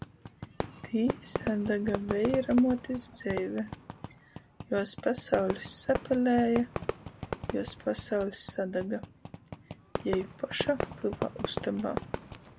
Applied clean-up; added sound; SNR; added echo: none; Fireworks; 8 dB; none.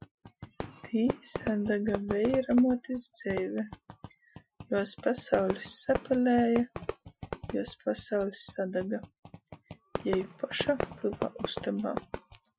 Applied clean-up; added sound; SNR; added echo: classical method Wiener filter.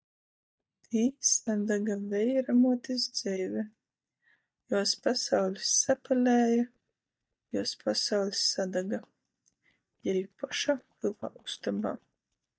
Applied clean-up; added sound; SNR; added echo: neural mask model DeepFilterNet 3.